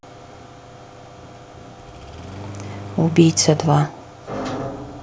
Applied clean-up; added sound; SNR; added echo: none; Engine starting; 13 dB; none.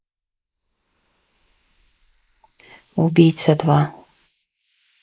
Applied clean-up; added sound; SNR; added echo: neural mask model Resemble Enhance denoiser.